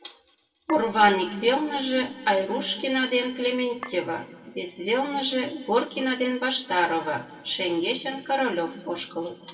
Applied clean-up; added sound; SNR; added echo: none; Chink, clink; 16 dB; reverberation time 2.1 s.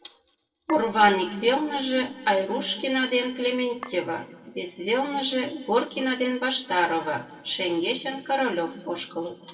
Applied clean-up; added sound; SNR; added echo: neural separator model SepFormer DNS4.